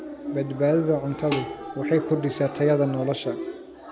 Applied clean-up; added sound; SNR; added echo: none; Dishes, pots, and pans; 14 dB; none.